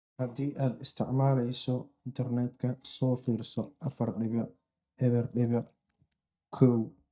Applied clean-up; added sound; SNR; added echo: neural mask model DeepFilterNet 3.